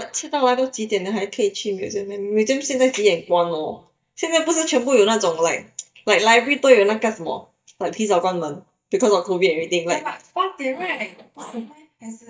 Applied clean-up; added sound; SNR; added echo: neural mask model DeepFilterNet 3.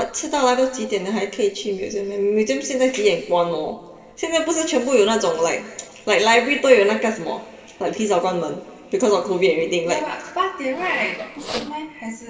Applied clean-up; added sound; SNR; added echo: neural separator model SepFormer DNS4.